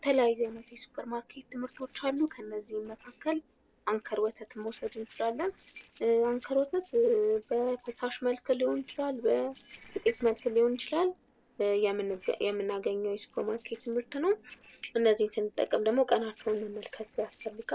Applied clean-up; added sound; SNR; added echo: neural separator model SepFormer DNS4.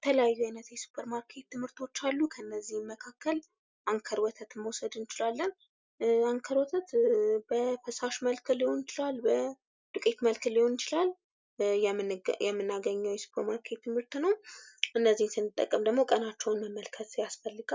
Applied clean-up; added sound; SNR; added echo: none; none; none; none.